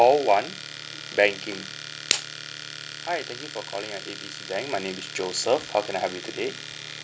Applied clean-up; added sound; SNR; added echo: none; Domestic sounds, home sounds; 11 dB; none.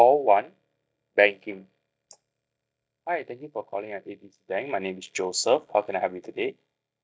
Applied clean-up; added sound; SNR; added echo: neural mask model DeepFilterNet 3.